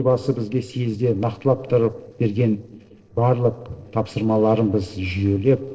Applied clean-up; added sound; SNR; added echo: neural separator model SepFormer DNS4.